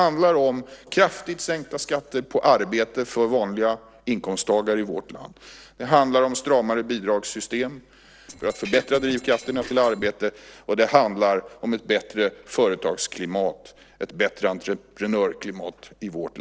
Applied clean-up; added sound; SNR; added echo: neural separator model SepFormer DNS4.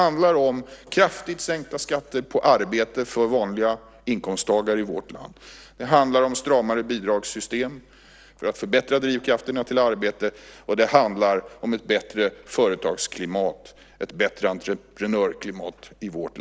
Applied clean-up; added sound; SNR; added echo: none; none; none; none.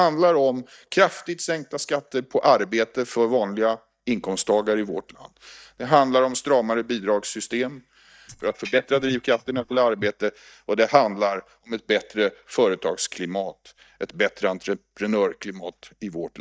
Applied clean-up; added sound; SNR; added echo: neural mask model DeepFilterNet 3.